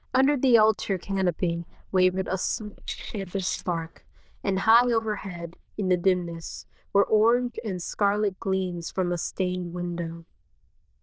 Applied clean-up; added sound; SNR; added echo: neural diffusion model UNIVERSE++.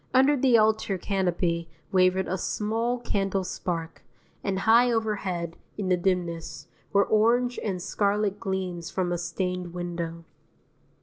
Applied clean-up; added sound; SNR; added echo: none; none; none; none.